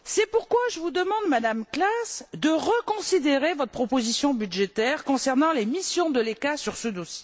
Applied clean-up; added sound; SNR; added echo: none; none; none; none.